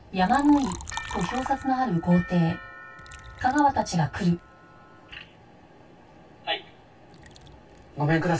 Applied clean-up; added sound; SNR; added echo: none; Liquid; 17 dB; reverberation time 0.1 s.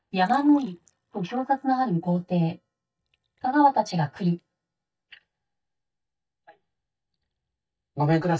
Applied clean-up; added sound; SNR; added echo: neural mask model DeepFilterNet 3.